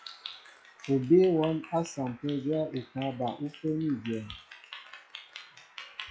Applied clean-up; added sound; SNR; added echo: classical method log-MMSE.